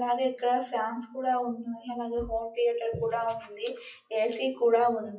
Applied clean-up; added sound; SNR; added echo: classical method WPE with log-MMSE.